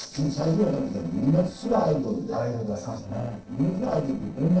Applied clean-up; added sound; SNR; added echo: neural separator model SepFormer DNS4.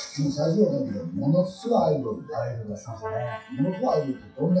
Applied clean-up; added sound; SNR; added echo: classical method WPE with log-MMSE.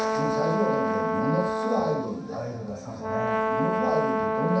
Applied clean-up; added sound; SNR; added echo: none; Brass instrument; -2 dB; reverberation time 0.7 s.